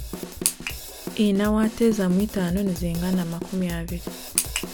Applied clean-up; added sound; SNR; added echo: none; Drum kit; 10 dB; none.